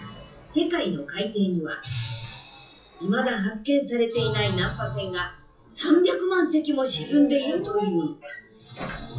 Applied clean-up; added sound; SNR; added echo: classical method WPE with log-MMSE.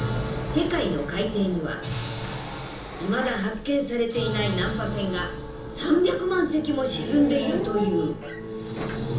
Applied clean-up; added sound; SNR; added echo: none; Sliding door; 14 dB; reverberation time 1.2 s.